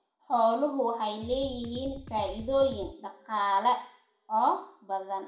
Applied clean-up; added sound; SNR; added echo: none; Drum kit; 14 dB; reverberation time 0.5 s.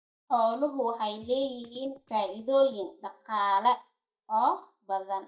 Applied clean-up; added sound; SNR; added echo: neural mask model DeepFilterNet 3.